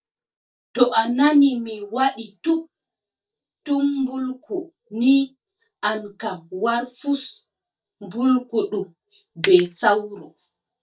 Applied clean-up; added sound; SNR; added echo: neural mask model DeepFilterNet 3.